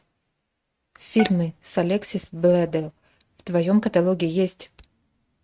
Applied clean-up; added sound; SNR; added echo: neural mask model RNNoise.